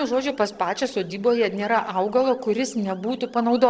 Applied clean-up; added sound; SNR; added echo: neural separator model SepFormer DNS4.